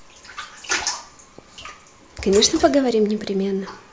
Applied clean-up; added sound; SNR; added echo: none; none; none; none.